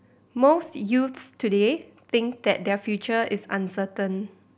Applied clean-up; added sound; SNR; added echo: none; none; none; none.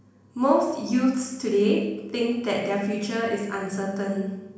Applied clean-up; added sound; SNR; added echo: none; none; none; reverberation time 1.0 s.